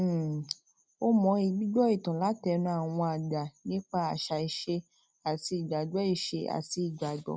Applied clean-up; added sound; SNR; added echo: none; none; none; none.